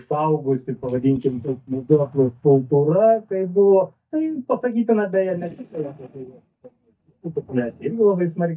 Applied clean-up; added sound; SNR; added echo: neural mask model DeepFilterNet 3.